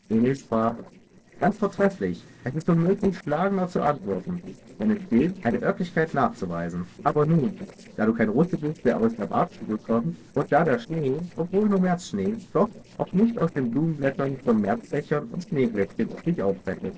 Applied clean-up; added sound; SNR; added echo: neural separator model SepFormer DNS4.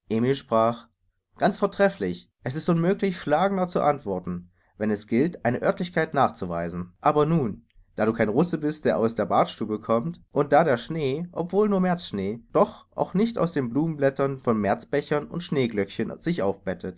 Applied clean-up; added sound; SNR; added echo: none; none; none; none.